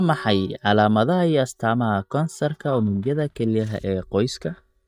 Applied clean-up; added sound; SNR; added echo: neural mask model DeepFilterNet 3.